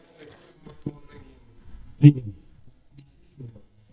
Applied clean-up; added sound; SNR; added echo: neural mask model DeepFilterNet 3.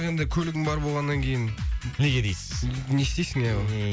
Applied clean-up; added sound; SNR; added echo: none; none; none; none.